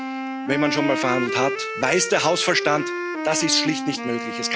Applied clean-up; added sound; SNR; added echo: none; Wind instrument, woodwind instrument; 4 dB; none.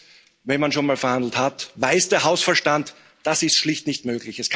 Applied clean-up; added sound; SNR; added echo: none; none; none; none.